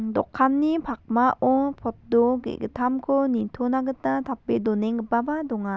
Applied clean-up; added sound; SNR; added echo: none; none; none; none.